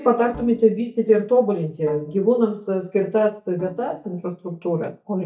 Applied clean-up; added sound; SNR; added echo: neural mask model DeepFilterNet 3.